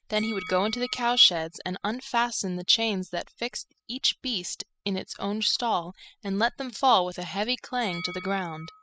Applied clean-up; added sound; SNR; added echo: classical method spectral subtraction.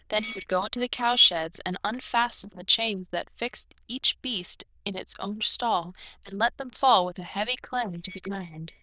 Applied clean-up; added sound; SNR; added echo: neural diffusion model UNIVERSE++.